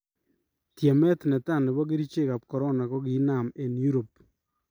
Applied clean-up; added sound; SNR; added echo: none; none; none; none.